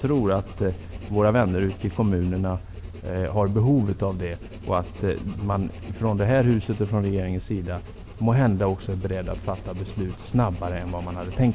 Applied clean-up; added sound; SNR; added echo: none; Writing + Idling / Engine starting / Accelerating, revving, vroom / Car; 14 dB; none.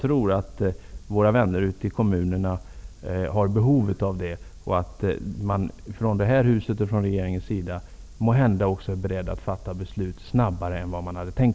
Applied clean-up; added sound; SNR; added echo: none; none; none; none.